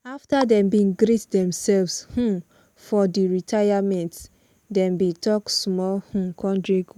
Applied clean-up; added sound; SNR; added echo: none; none; none; none.